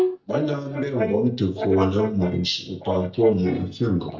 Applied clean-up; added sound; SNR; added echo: neural mask model DeepFilterNet 3.